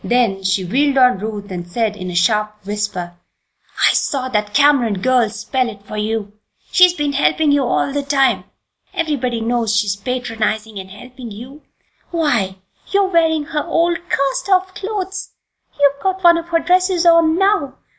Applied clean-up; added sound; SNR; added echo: none; none; none; none.